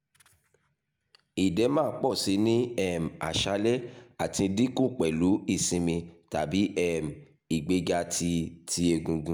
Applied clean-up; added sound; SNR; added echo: none; none; none; none.